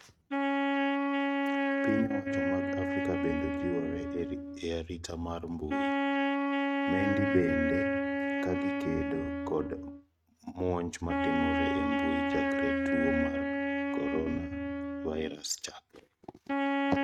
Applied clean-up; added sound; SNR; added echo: neural mask model RNNoise.